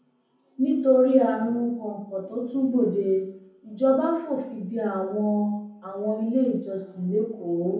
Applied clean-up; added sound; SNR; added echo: none; none; none; reverberation time 0.7 s.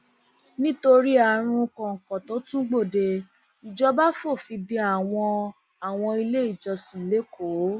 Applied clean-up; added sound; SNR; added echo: none; none; none; none.